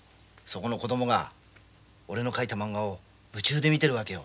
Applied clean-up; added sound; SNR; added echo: none; none; none; none.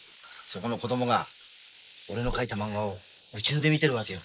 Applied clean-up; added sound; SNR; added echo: neural mask model Resemble Enhance denoiser.